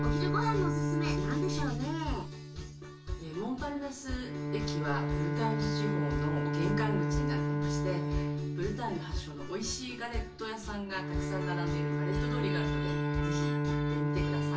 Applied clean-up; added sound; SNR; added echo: none; Bowed string instrument; -3 dB; reverberation time 0.1 s.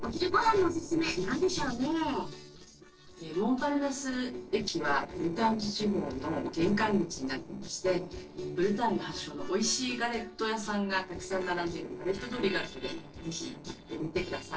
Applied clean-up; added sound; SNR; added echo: neural separator model SepFormer DNS4.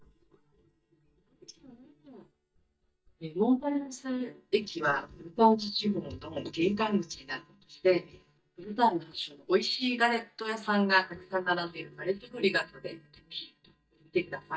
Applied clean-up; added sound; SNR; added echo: neural mask model DeepFilterNet 3.